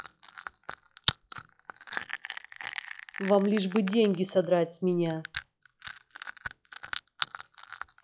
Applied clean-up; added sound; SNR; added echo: classical method log-MMSE.